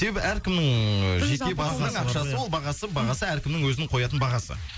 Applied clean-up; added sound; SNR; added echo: none; none; none; none.